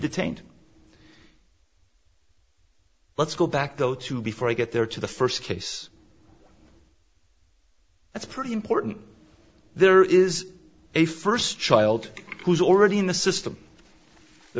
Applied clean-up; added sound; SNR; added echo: none; none; none; none.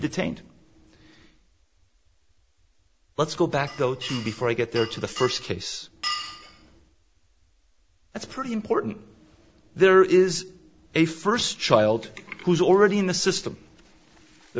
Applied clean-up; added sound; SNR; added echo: none; Glass; 11 dB; none.